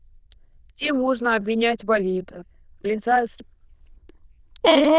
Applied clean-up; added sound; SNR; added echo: neural diffusion model UNIVERSE++.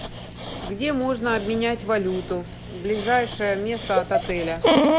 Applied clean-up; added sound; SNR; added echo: none; Dog; 1 dB; none.